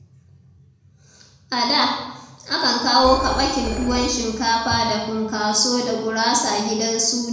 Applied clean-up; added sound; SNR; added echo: none; Telephone; 11 dB; reverberation time 1.0 s.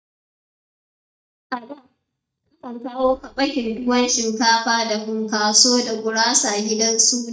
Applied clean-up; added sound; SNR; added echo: neural mask model DeepFilterNet 3.